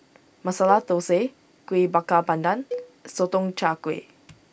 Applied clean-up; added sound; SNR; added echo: none; Cowbell; 15 dB; none.